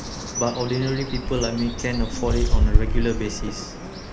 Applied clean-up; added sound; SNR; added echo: none; Bird; -3 dB; none.